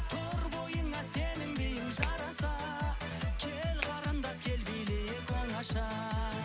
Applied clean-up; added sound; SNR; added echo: none; Finger snapping; 7 dB; none.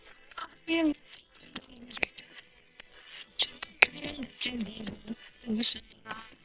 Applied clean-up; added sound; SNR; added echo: neural separator model SepFormer WHAM!.